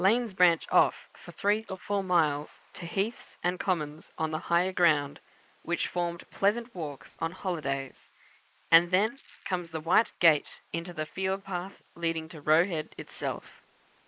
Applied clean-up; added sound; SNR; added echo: neural mask model Resemble Enhance denoiser.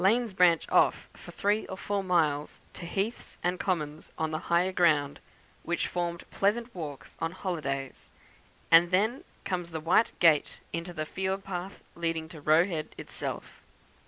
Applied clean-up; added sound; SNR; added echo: none; none; none; none.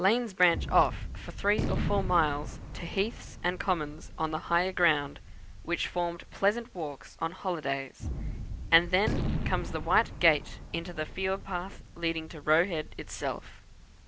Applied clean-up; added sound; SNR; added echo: none; Gunshot, gunfire; 7 dB; none.